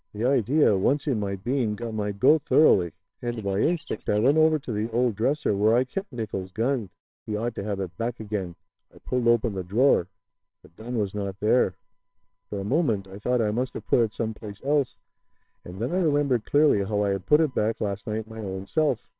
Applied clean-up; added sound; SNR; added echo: neural separator model SepFormer WHAMR!.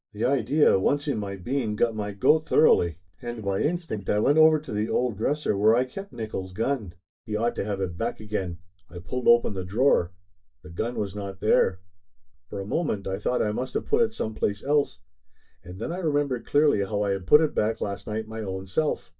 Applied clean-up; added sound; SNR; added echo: neural mask model DeepFilterNet 3.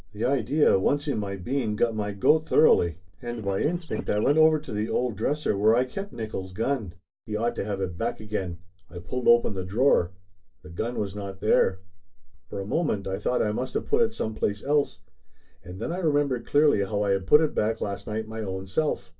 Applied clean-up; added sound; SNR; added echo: neural separator model SepFormer DNS4.